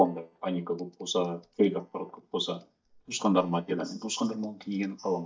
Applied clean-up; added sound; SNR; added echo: neural mask model DeepFilterNet 3.